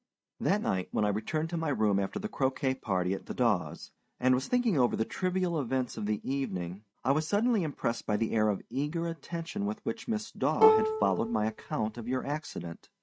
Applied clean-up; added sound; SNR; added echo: neural mask model RNNoise.